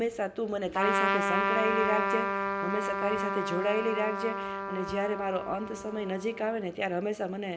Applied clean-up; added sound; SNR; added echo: none; Trumpet; 0 dB; none.